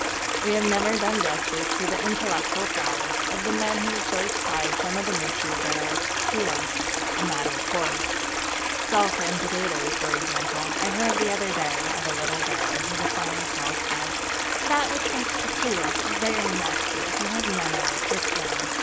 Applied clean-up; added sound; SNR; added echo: none; Stream; -5 dB; none.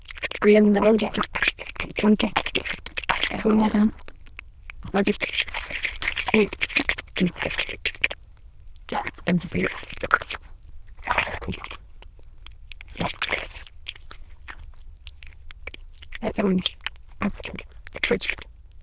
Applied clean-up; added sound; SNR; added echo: neural diffusion model UNIVERSE++.